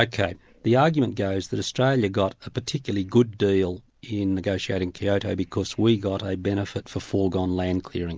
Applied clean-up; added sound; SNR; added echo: none; none; none; none.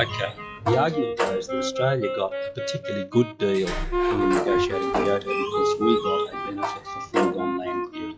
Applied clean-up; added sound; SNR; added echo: classical method log-MMSE.